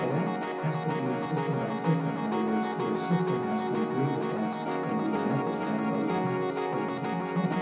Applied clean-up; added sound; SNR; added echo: none; Piano; 0 dB; reverberation time 0.6 s.